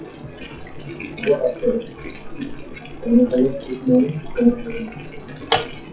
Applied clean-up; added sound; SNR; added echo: classical method WPE with log-MMSE.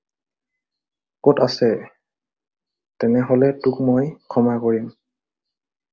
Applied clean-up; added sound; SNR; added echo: none; none; none; none.